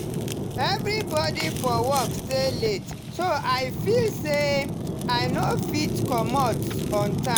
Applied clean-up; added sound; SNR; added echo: none; Fire; 1 dB; none.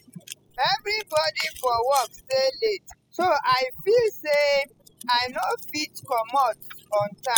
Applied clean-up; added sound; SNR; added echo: classical method spectral subtraction.